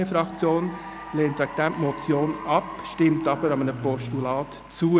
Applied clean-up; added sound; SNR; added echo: none; Applause / Cheering; 15 dB; none.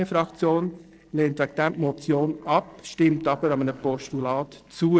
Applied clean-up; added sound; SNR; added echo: neural separator model SepFormer DNS4.